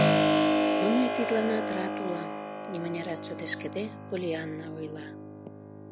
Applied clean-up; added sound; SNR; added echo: none; Keyboard (musical); -4 dB; none.